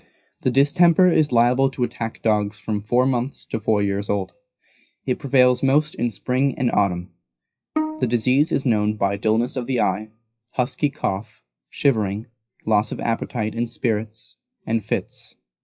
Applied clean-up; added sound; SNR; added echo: classical method WPE with log-MMSE.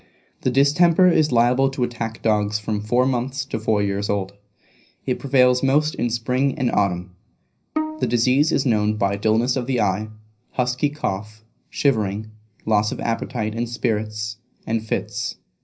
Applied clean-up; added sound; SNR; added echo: none; Bowed string instrument; 10 dB; reverberation time 0.4 s.